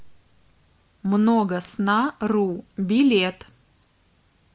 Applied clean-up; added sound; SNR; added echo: none; none; none; none.